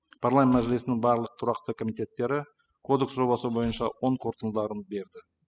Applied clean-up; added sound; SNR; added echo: classical method spectral subtraction.